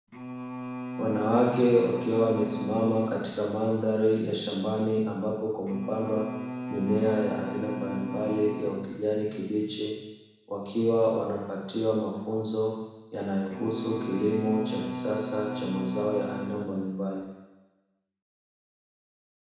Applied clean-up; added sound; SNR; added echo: none; Bowed string instrument; 7 dB; reverberation time 1.1 s.